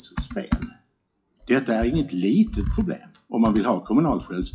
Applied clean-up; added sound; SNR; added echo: classical method WPE with log-MMSE.